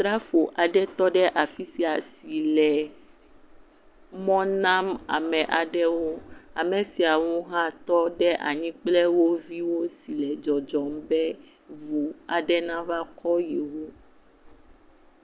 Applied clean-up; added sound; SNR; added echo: none; none; none; none.